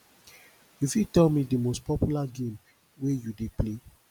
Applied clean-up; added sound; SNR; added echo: none; none; none; none.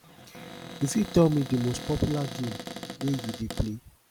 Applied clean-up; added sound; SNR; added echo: none; Cupboard open or close; 12 dB; none.